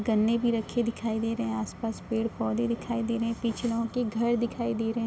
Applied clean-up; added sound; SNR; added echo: none; none; none; none.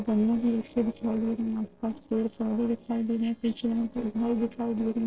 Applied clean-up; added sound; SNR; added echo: neural separator model SepFormer DNS4.